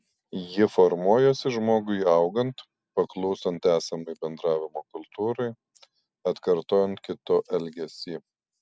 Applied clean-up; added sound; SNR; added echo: none; none; none; none.